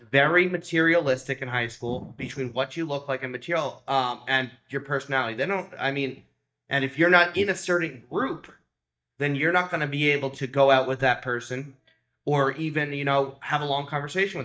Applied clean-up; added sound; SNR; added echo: neural mask model DeepFilterNet 3.